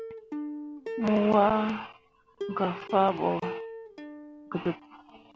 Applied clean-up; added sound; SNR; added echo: none; Plucked string instrument; 11 dB; none.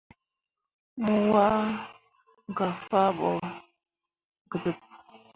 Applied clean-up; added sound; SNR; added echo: none; none; none; none.